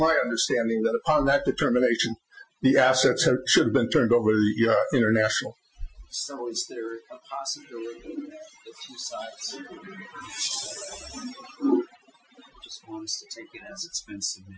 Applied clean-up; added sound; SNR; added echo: classical method Wiener filter.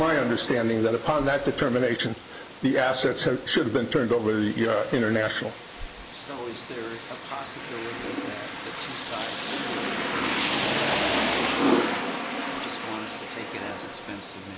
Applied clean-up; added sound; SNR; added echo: none; Rain; 3 dB; none.